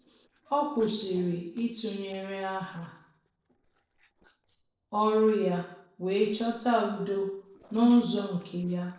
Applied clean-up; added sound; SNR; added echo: neural separator model SepFormer DNS4.